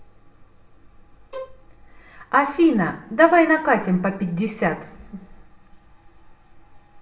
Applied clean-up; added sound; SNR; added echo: none; Bowed string instrument; 17 dB; reverberation time 0.9 s.